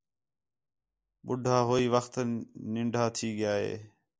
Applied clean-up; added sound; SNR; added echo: neural mask model Resemble Enhance denoiser.